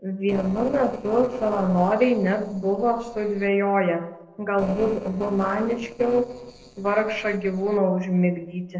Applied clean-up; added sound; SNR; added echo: neural separator model SepFormer DNS4.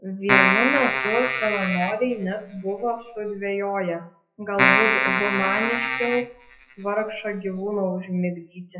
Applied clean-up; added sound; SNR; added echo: classical method WPE with log-MMSE.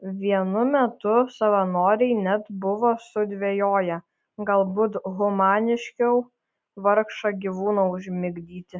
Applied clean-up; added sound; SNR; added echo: none; none; none; none.